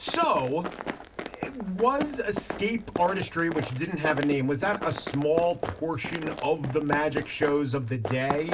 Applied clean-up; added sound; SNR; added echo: none; Run; 8 dB; reverberation time 0.2 s.